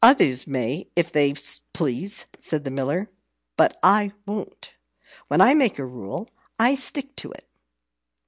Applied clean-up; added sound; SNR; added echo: none; none; none; none.